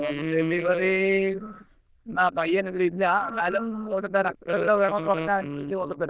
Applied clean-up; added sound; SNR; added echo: neural diffusion model UNIVERSE++.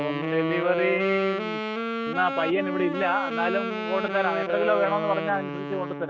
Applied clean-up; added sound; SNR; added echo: none; Wind instrument, woodwind instrument; 2 dB; none.